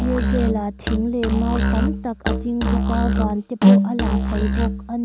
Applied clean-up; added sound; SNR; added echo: none; Musical instrument; -5 dB; none.